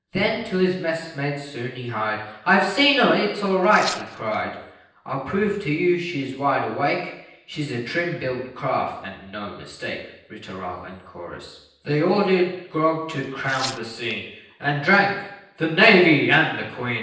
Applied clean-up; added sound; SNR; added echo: neural separator model SepFormer DNS4.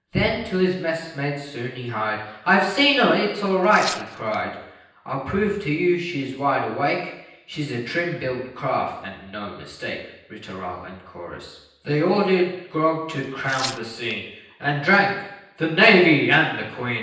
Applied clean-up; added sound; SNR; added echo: none; Tearing; 13 dB; reverberation time 0.9 s.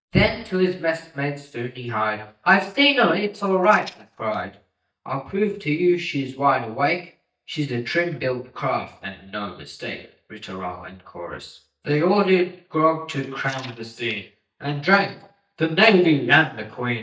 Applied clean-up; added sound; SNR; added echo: neural mask model DeepFilterNet 3.